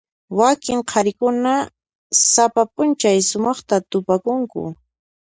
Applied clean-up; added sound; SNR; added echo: none; none; none; none.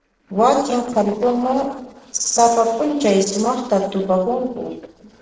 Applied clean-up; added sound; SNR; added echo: neural separator model SepFormer DNS4.